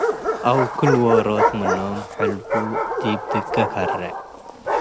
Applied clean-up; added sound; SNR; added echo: none; Bark; -1 dB; none.